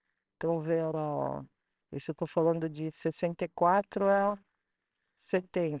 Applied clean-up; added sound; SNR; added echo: neural separator model SepFormer WHAMR!.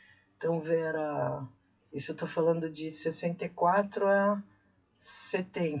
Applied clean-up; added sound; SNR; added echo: classical method WPE with log-MMSE.